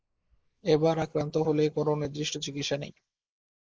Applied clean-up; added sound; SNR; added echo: neural mask model Resemble Enhance denoiser.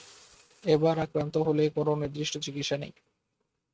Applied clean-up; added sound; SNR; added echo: neural mask model RNNoise.